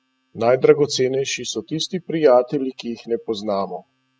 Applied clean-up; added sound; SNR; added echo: classical method spectral subtraction.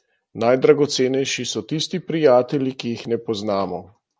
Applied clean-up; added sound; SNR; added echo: none; none; none; none.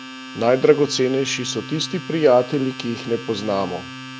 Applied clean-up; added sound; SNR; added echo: none; Domestic sounds, home sounds; 14 dB; none.